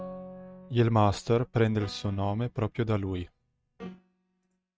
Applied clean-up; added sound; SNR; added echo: neural mask model RNNoise.